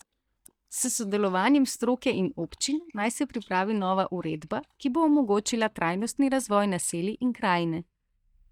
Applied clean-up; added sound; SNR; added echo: neural mask model DeepFilterNet 3.